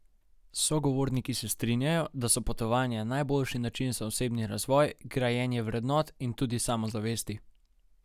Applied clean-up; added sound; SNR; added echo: none; none; none; none.